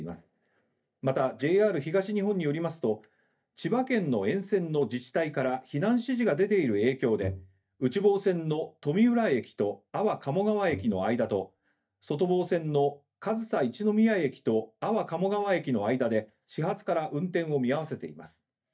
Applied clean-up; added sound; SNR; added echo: neural mask model DeepFilterNet 3.